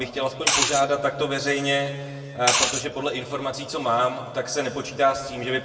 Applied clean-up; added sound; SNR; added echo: none; Liquid; -1 dB; reverberation time 1.7 s.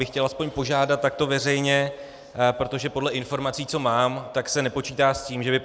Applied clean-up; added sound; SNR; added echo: none; none; none; none.